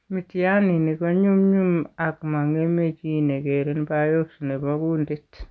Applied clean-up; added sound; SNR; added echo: none; none; none; none.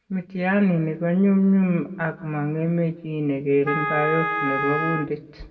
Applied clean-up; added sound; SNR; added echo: none; Wind instrument, woodwind instrument; 5 dB; reverberation time 1.1 s.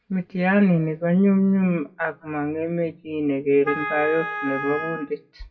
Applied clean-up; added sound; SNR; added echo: classical method WPE with log-MMSE.